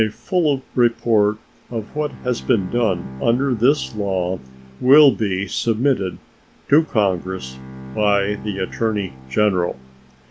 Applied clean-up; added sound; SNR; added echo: none; Bowed string instrument; 18 dB; none.